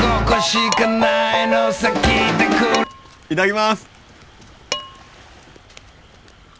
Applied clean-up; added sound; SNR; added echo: none; Dishes, pots, and pans; 16 dB; none.